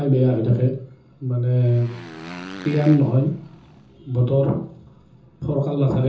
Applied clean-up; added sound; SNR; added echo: none; Motorcycle; 17 dB; reverberation time 0.6 s.